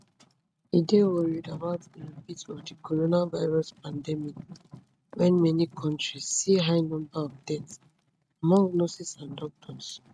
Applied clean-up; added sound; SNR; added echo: neural mask model RNNoise.